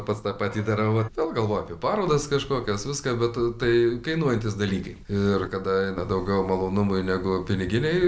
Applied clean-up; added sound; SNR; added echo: none; none; none; none.